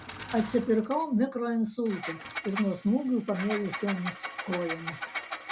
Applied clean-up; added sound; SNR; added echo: none; Engine; 10 dB; none.